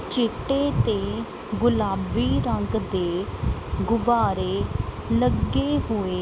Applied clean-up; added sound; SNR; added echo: none; none; none; none.